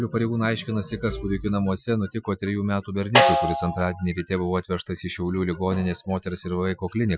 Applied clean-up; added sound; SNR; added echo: classical method Wiener filter.